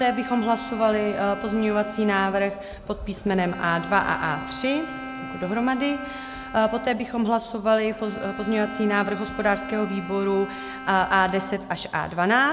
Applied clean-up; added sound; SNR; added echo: none; Bowed string instrument; 12 dB; none.